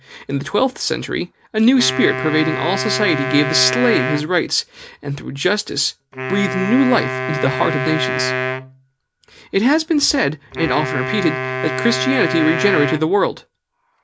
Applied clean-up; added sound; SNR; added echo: none; Wind instrument, woodwind instrument; 6 dB; none.